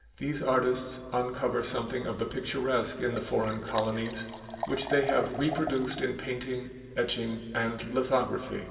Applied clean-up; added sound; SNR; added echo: none; Liquid; 13 dB; reverberation time 2.4 s.